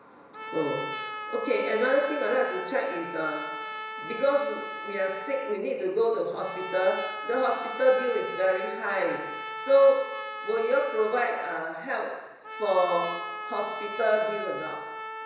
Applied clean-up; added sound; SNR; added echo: none; Trumpet; 9 dB; reverberation time 1.0 s.